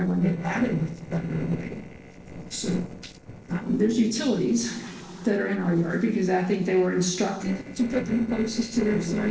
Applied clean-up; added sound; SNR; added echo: neural separator model SepFormer DNS4.